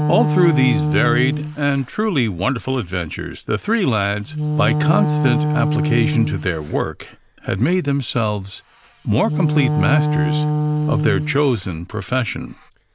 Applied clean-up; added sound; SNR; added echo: none; Wind instrument, woodwind instrument; 2 dB; none.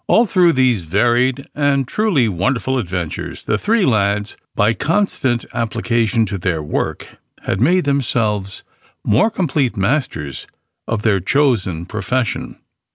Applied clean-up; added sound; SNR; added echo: none; none; none; none.